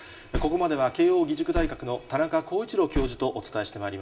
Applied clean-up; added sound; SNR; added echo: none; Car; 9 dB; reverberation time 0.6 s.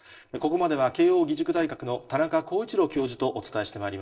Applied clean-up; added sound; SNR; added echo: neural separator model SepFormer DNS4.